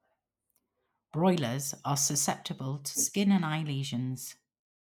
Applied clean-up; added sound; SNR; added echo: neural mask model Resemble Enhance denoiser.